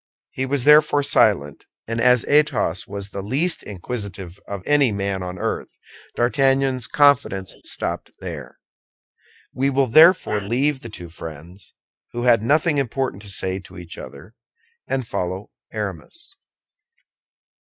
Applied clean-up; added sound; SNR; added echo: neural mask model Resemble Enhance denoiser.